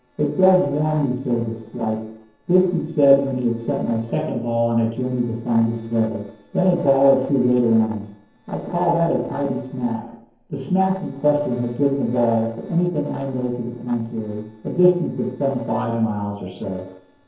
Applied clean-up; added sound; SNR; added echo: neural separator model SepFormer DNS4.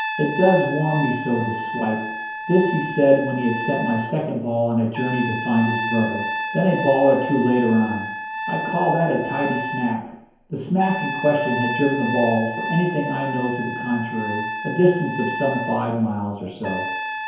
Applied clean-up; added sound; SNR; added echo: none; Trumpet; 7 dB; reverberation time 0.9 s.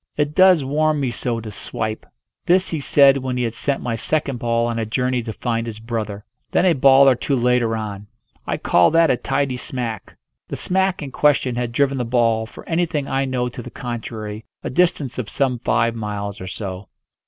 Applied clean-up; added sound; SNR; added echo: none; none; none; none.